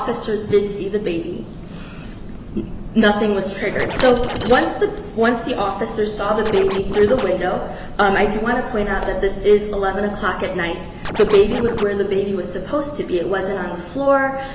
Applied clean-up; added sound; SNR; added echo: none; Coin (dropping) + Scratching (performance technique); 7 dB; none.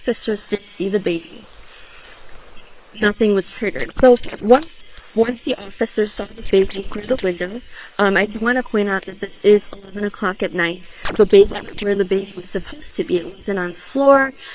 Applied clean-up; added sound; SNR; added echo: neural separator model SepFormer WHAM!.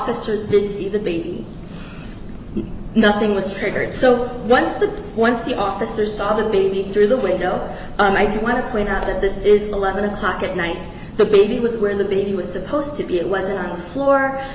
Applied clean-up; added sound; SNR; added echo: none; none; none; none.